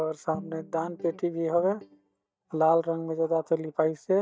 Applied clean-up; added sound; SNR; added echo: neural mask model DeepFilterNet 3.